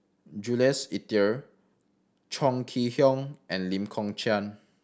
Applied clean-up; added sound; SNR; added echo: none; none; none; none.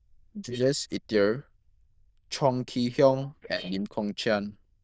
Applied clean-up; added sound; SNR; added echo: neural diffusion model UNIVERSE++.